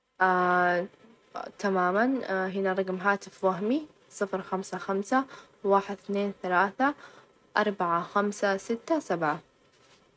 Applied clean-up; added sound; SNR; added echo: none; none; none; none.